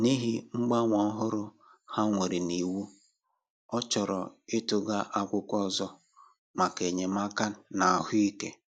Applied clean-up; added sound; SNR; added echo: none; none; none; none.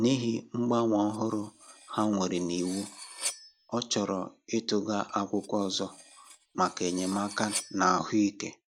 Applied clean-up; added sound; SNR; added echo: none; Cutlery, silverware; 14 dB; none.